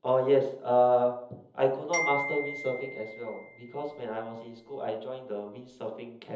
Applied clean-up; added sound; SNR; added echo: none; Glockenspiel; 9 dB; reverberation time 0.7 s.